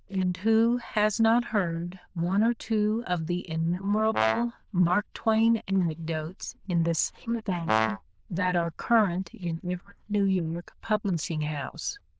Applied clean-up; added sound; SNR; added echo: neural diffusion model UNIVERSE++.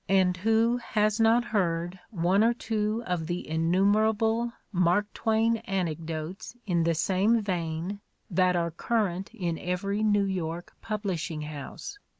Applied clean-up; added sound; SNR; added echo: none; none; none; none.